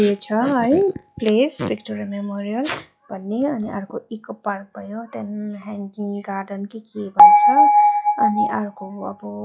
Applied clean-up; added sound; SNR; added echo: classical method log-MMSE.